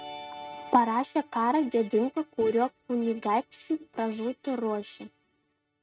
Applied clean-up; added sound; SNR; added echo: neural mask model RNNoise.